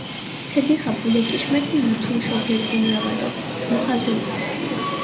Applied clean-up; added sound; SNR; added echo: none; Subway, metro, underground; 4 dB; none.